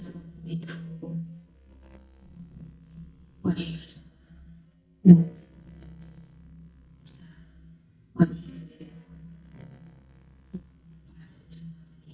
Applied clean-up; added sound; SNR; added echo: neural mask model DeepFilterNet 3.